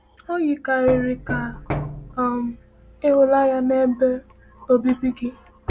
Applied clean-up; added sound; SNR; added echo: none; Knock; 10 dB; none.